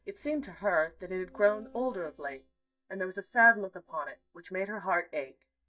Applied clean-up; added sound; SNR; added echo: neural mask model DeepFilterNet 3.